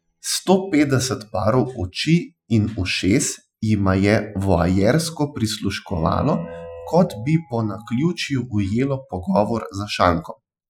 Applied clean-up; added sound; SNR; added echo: classical method Wiener filter.